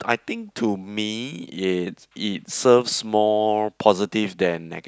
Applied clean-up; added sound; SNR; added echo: none; none; none; none.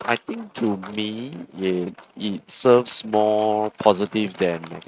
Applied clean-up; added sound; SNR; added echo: neural mask model RNNoise.